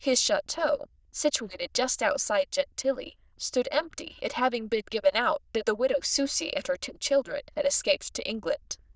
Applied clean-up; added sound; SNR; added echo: neural diffusion model UNIVERSE++.